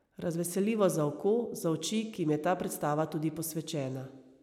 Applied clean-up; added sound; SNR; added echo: none; none; none; none.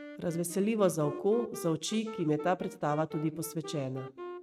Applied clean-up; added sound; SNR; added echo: neural mask model RNNoise.